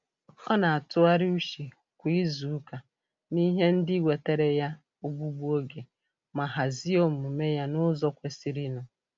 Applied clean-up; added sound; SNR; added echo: none; none; none; none.